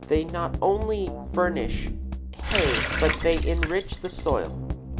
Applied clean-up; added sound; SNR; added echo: none; Drum kit + Water tap, faucet; 1 dB; none.